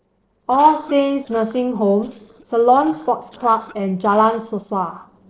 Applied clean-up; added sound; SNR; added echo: neural separator model SepFormer DNS4.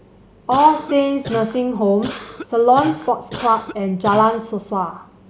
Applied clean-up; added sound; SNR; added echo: none; Cough; 14 dB; none.